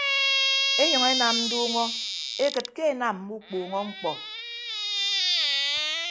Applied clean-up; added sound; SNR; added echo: none; Squeak; -3 dB; none.